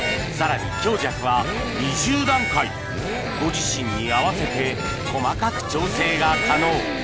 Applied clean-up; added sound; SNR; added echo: none; Harmonica + Accelerating, revving, vroom; 3 dB; none.